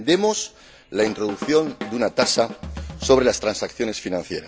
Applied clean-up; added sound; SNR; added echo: none; Drum kit; 12 dB; none.